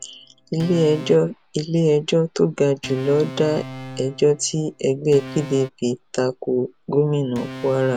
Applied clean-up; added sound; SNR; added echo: none; Organ; 16 dB; none.